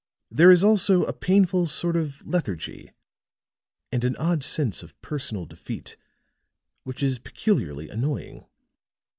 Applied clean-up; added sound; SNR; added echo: none; none; none; none.